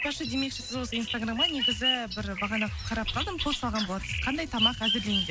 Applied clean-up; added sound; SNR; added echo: none; Bird vocalization, bird call, bird song; 1 dB; none.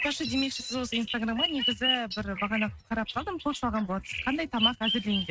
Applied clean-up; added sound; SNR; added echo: neural mask model RNNoise.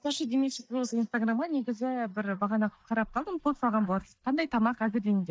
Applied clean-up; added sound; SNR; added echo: neural mask model DeepFilterNet 3.